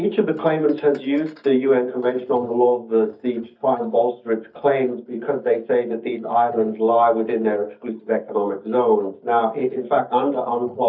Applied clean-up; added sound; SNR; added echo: neural mask model DeepFilterNet 3.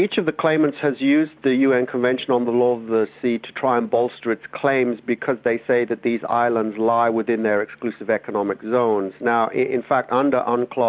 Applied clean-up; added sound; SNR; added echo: none; none; none; none.